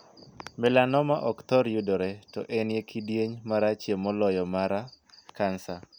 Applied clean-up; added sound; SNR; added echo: none; none; none; none.